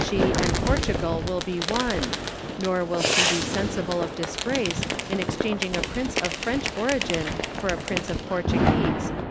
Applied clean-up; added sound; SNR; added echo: none; Fireworks; -2 dB; none.